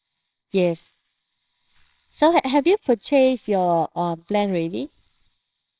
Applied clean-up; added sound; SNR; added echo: neural separator model SepFormer WHAMR!.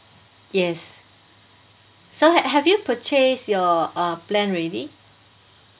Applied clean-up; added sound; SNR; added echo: none; none; none; none.